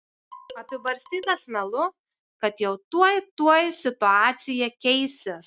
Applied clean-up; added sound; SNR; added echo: neural mask model RNNoise.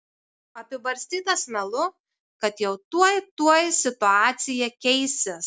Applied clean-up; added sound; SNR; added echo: none; none; none; none.